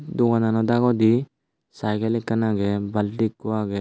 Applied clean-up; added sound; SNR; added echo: none; none; none; none.